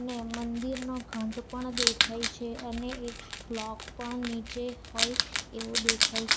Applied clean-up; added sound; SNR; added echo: none; Wild animals; -3 dB; none.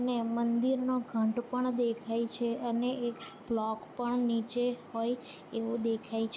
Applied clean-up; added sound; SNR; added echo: none; none; none; none.